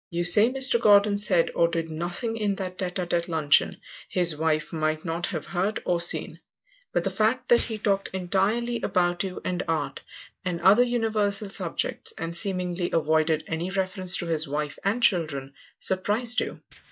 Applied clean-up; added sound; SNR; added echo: neural mask model DeepFilterNet 3.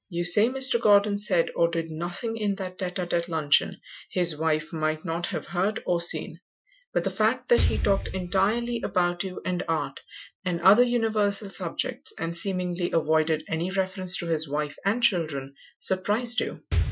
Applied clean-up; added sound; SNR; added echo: classical method Wiener filter.